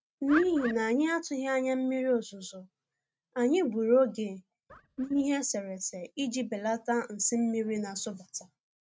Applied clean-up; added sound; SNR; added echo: neural mask model RNNoise.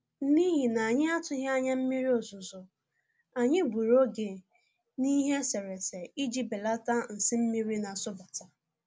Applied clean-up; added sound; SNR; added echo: none; none; none; none.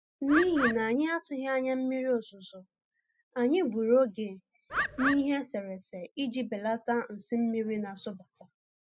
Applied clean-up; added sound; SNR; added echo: classical method spectral subtraction.